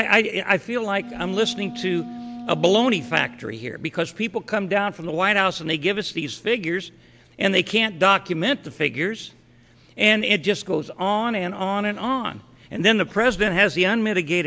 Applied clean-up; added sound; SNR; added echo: none; Wind instrument, woodwind instrument; 14 dB; none.